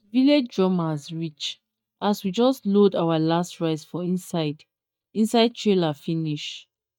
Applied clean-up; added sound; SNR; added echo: neural mask model DeepFilterNet 3.